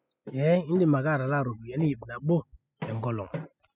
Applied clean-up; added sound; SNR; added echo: classical method spectral subtraction.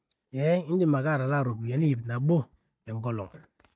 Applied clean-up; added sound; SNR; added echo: neural mask model DeepFilterNet 3.